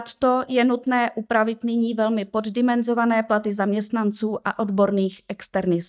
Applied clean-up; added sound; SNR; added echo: neural mask model DeepFilterNet 3.